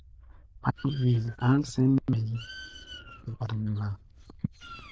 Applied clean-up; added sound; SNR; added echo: neural diffusion model UNIVERSE++.